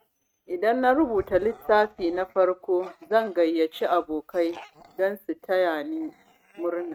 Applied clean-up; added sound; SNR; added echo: neural mask model RNNoise.